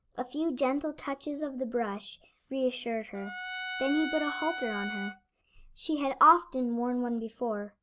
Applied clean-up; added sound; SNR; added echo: none; Trumpet; 9 dB; none.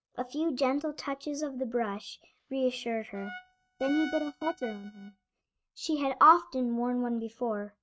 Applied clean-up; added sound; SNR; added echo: neural mask model RNNoise.